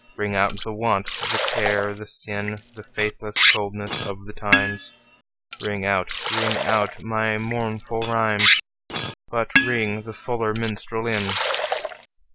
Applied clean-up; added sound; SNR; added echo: none; Liquid; 1 dB; none.